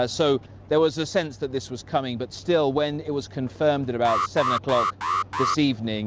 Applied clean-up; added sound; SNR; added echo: none; Alarm; 1 dB; none.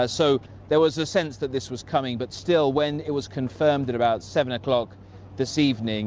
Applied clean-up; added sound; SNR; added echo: none; none; none; none.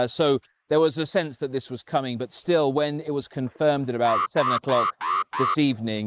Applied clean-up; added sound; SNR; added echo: neural mask model Resemble Enhance denoiser.